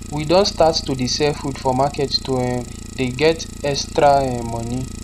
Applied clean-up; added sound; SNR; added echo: none; Idling; 12 dB; none.